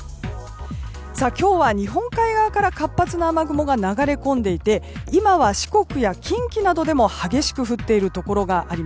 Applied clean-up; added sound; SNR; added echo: none; none; none; none.